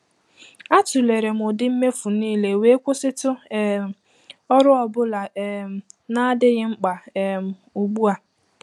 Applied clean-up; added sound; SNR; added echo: none; none; none; none.